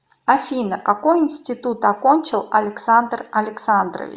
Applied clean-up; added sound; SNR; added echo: none; none; none; none.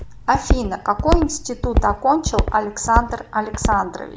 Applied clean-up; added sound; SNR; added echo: none; Walk, footsteps; 2 dB; none.